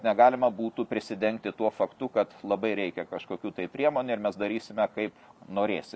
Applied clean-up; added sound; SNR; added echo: none; none; none; none.